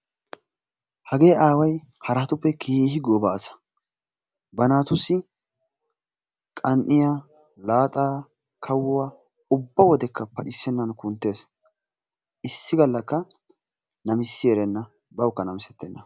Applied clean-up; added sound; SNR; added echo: none; none; none; none.